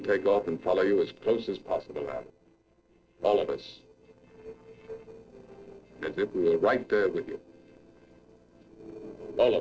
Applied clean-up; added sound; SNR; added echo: neural separator model SepFormer DNS4.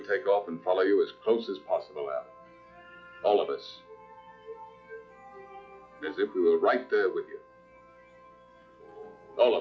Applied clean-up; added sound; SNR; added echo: classical method log-MMSE.